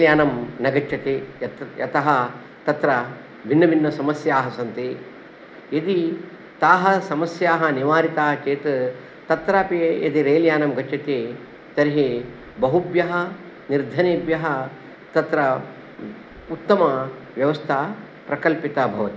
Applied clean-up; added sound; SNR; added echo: none; none; none; none.